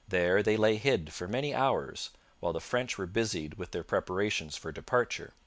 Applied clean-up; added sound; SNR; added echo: none; none; none; none.